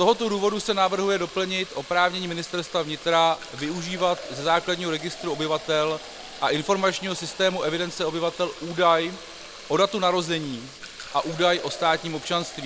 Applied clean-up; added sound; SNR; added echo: none; Fill (with liquid); 15 dB; none.